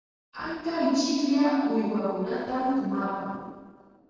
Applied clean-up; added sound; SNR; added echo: neural separator model SepFormer DNS4.